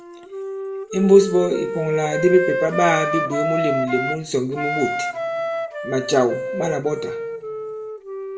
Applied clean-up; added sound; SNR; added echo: none; Wind instrument, woodwind instrument; 4 dB; reverberation time 1.0 s.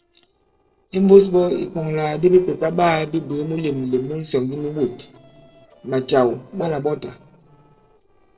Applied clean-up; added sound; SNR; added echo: neural separator model SepFormer DNS4.